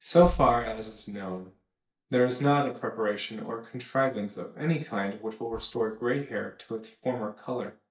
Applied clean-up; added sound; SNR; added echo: neural mask model DeepFilterNet 3.